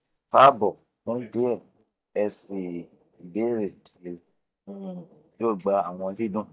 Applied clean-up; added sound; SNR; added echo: neural mask model DeepFilterNet 3.